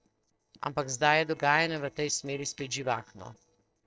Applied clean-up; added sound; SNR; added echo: neural separator model SepFormer DNS4.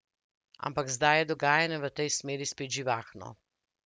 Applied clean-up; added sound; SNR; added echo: none; none; none; none.